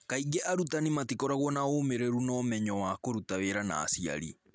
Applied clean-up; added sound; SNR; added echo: none; none; none; none.